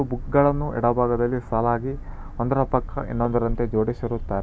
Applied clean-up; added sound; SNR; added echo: none; none; none; none.